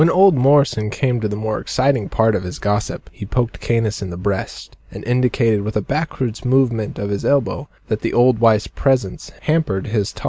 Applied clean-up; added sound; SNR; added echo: none; none; none; none.